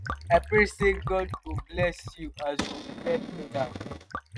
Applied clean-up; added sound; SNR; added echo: neural mask model RNNoise.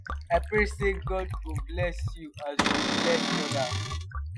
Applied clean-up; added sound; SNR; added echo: classical method Wiener filter.